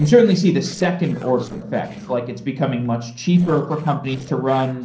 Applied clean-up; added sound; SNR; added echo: neural separator model SepFormer DNS4.